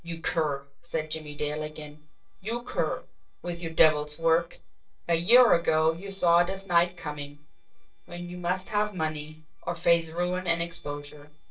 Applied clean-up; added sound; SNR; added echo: neural separator model SepFormer DNS4.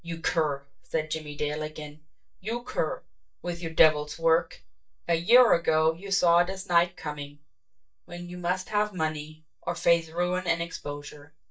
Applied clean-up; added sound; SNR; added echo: neural mask model DeepFilterNet 3.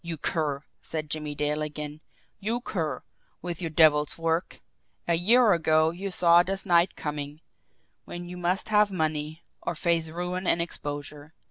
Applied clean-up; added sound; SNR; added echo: none; none; none; none.